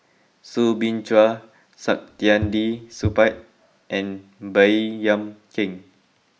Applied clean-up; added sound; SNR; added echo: neural mask model Resemble Enhance denoiser.